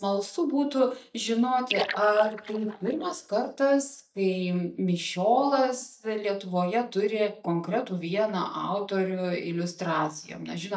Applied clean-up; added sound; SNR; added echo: neural mask model DeepFilterNet 3.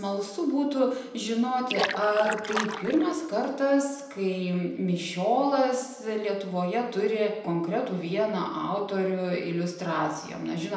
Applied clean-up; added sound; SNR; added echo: none; Splash, splatter; 5 dB; reverberation time 0.8 s.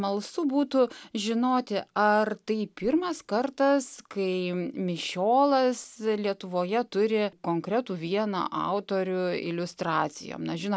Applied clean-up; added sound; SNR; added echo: none; none; none; none.